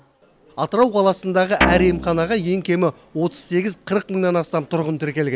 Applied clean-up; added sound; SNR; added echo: none; Guitar; 2 dB; none.